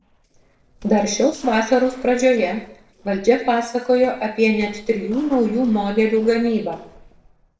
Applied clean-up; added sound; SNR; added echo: neural separator model SepFormer DNS4.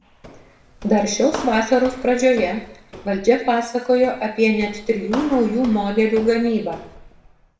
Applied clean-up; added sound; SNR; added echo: none; Walk, footsteps; 17 dB; reverberation time 0.6 s.